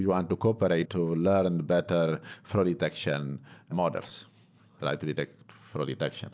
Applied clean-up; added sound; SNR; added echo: none; none; none; none.